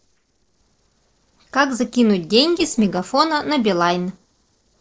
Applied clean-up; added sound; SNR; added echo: neural separator model SepFormer DNS4.